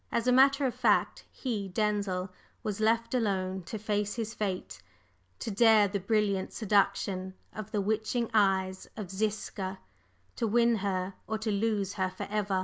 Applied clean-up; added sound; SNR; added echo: none; none; none; none.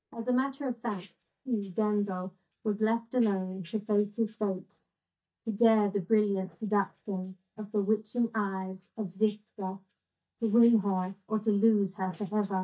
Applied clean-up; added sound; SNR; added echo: neural mask model DeepFilterNet 3.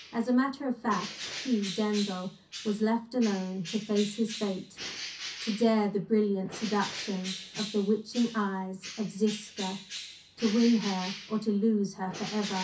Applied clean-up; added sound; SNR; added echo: none; Bird; 12 dB; reverberation time 0.3 s.